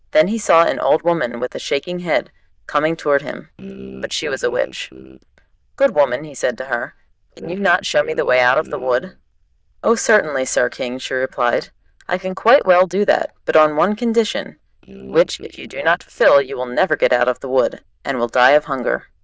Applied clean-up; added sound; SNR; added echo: neural diffusion model UNIVERSE++.